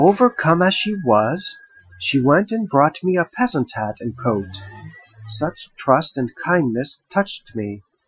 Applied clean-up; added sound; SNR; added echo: classical method Wiener filter.